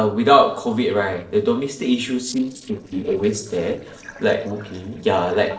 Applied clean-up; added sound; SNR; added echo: neural separator model SepFormer DNS4.